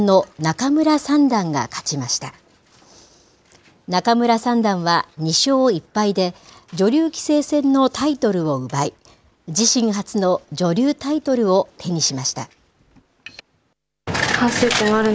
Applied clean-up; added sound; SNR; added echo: none; none; none; none.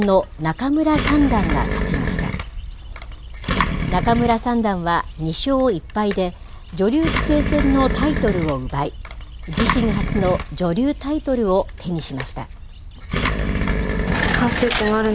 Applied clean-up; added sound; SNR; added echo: none; Engine; 3 dB; none.